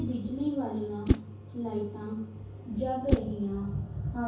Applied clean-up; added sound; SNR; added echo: none; Whoosh, swoosh, swish; 2 dB; reverberation time 0.6 s.